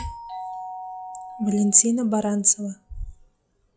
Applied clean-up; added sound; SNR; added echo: classical method log-MMSE.